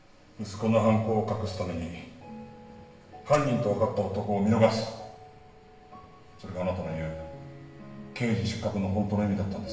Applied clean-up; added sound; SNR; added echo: none; none; none; reverberation time 0.9 s.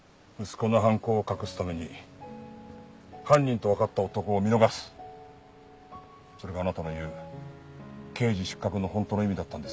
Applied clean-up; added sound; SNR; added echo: none; none; none; none.